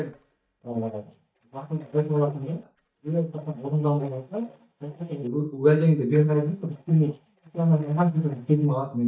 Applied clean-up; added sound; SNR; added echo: neural mask model DeepFilterNet 3.